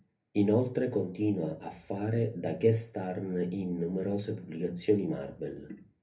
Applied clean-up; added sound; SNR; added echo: none; none; none; reverberation time 0.3 s.